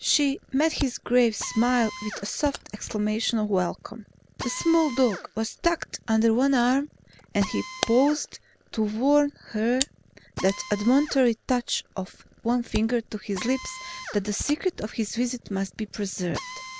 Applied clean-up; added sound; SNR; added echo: none; Camera + Drill; 14 dB; none.